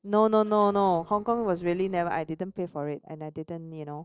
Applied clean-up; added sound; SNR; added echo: neural separator model SepFormer DNS4.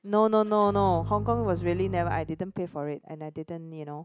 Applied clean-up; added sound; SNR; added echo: none; Bowed string instrument; 7 dB; none.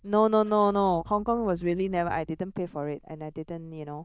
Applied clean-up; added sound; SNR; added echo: neural diffusion model UNIVERSE++.